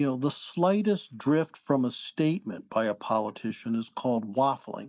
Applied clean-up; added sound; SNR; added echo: neural mask model Resemble Enhance denoiser.